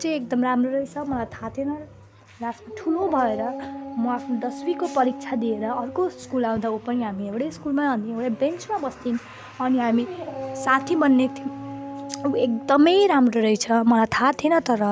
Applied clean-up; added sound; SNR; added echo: none; Dog; 14 dB; none.